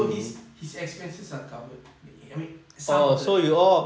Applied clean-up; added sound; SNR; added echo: none; none; none; none.